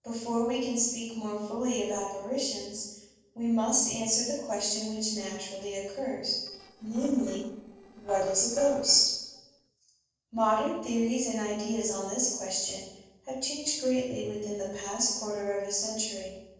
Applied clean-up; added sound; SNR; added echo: neural separator model SepFormer DNS4.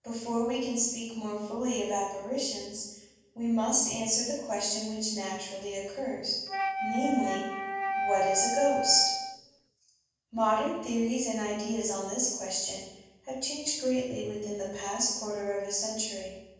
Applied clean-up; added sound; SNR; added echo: none; Wind instrument, woodwind instrument; 1 dB; reverberation time 1.2 s.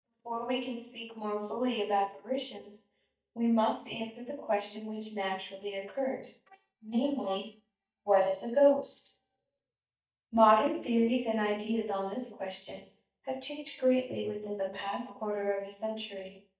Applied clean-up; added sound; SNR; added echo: neural mask model DeepFilterNet 3.